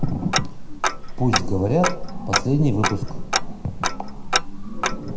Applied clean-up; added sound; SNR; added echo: none; Tick-tock; -1 dB; reverberation time 0.7 s.